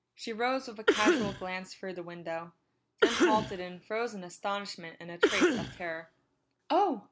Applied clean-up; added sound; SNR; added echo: none; Cough; -4 dB; none.